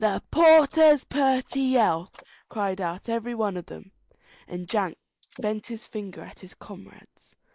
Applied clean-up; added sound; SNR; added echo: neural mask model Resemble Enhance denoiser.